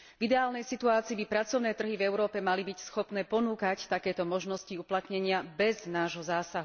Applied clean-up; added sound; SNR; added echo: none; none; none; none.